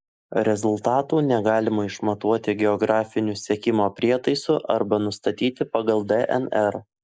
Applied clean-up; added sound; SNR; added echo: neural mask model Resemble Enhance denoiser.